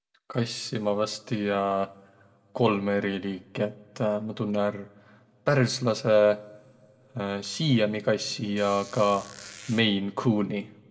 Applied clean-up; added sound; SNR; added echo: none; Squeak; 18 dB; reverberation time 0.7 s.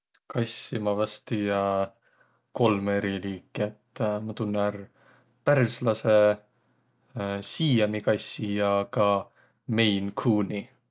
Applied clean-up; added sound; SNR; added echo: none; none; none; none.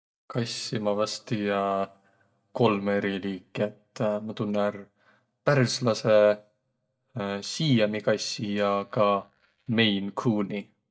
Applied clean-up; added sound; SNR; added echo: neural mask model DeepFilterNet 3.